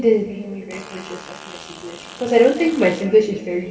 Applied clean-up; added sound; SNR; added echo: none; Fart; 19 dB; reverberation time 2.2 s.